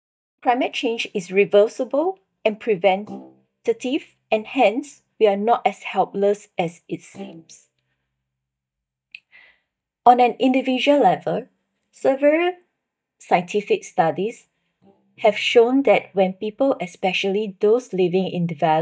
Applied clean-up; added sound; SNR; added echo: neural mask model DeepFilterNet 3.